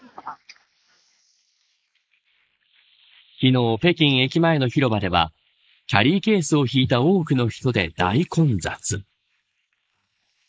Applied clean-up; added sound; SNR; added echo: neural mask model Resemble Enhance denoiser.